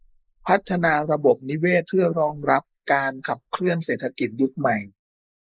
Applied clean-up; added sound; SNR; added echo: neural mask model Resemble Enhance denoiser.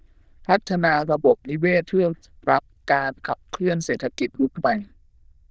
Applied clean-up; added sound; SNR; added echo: neural diffusion model UNIVERSE++.